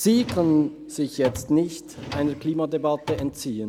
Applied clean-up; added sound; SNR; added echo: none; Drawer open or close; 14 dB; none.